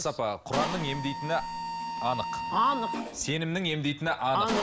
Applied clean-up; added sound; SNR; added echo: none; Mechanisms; 5 dB; none.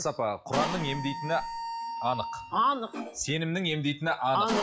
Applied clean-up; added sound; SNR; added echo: classical method log-MMSE.